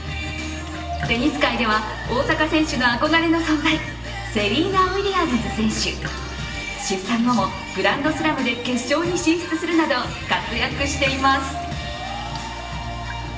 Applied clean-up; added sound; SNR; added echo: none; Sink (filling or washing); 18 dB; reverberation time 0.9 s.